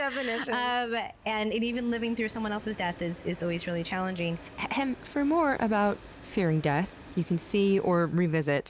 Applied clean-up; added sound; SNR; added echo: none; Train; 19 dB; none.